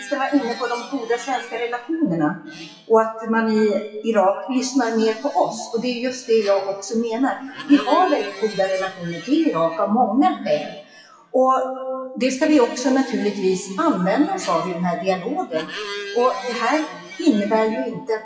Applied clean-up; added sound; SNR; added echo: classical method WPE with log-MMSE.